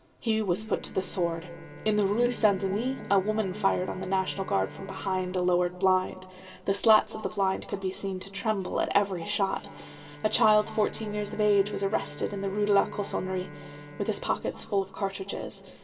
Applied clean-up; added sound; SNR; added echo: none; Bowed string instrument; 18 dB; reverberation time 2.4 s.